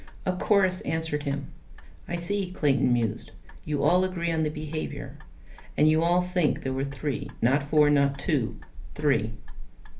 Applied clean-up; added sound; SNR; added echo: none; Clock; 11 dB; reverberation time 0.3 s.